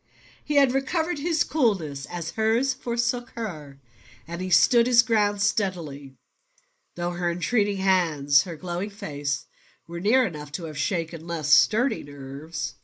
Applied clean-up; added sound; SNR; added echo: neural mask model Resemble Enhance denoiser.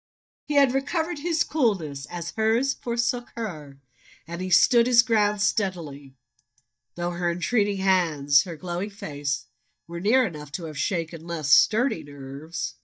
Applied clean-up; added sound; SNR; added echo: neural mask model DeepFilterNet 3.